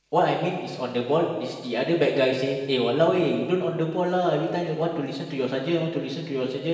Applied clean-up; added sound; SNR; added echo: none; none; none; reverberation time 1.2 s.